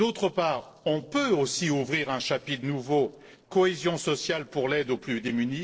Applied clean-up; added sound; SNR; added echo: neural separator model SepFormer DNS4.